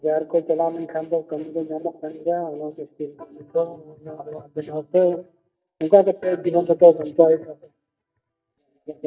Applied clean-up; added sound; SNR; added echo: neural mask model DeepFilterNet 3.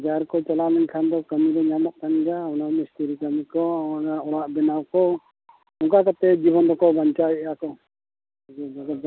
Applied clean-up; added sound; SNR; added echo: none; none; none; none.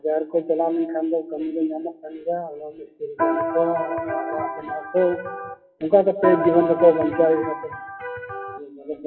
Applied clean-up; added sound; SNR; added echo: classical method WPE with log-MMSE.